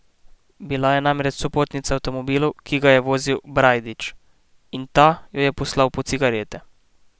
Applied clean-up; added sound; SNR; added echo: none; none; none; none.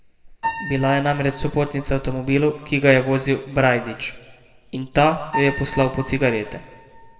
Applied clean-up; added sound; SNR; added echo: none; Piano; 14 dB; reverberation time 1.0 s.